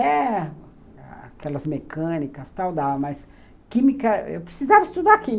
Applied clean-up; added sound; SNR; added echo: none; none; none; none.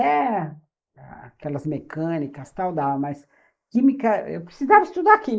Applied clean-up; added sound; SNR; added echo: neural mask model Resemble Enhance denoiser.